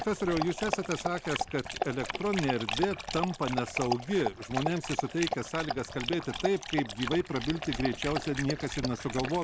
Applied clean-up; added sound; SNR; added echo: none; Dog; 4 dB; none.